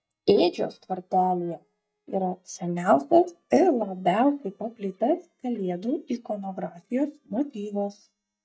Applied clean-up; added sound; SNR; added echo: neural mask model DeepFilterNet 3.